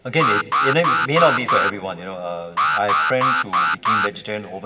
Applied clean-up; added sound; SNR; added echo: none; Alarm; -4 dB; reverberation time 2.6 s.